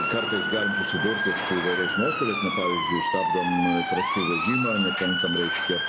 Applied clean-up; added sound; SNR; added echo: none; Motor vehicle (road) / Siren; -1 dB; none.